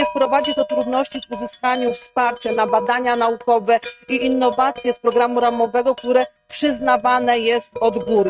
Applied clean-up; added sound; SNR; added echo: neural mask model RNNoise.